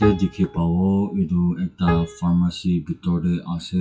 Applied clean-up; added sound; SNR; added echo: classical method WPE with log-MMSE.